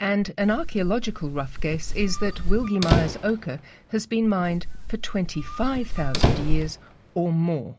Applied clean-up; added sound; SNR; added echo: none; Squeak + Wind; 0 dB; none.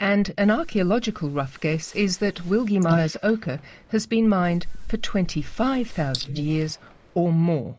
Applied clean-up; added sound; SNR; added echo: neural mask model Resemble Enhance denoiser.